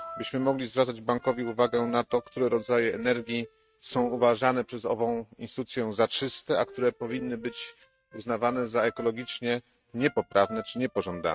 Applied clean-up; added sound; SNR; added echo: neural mask model RNNoise.